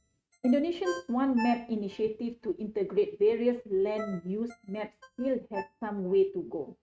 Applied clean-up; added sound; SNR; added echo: neural mask model RNNoise.